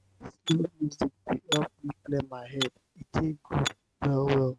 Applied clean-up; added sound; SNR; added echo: neural mask model RNNoise.